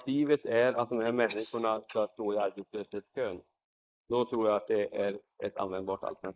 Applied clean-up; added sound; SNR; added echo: neural mask model Resemble Enhance denoiser.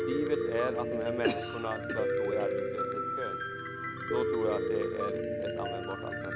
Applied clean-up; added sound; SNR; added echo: none; Piano; -3 dB; none.